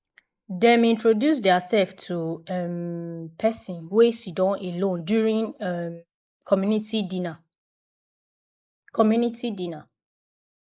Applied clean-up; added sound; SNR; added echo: neural mask model Resemble Enhance denoiser.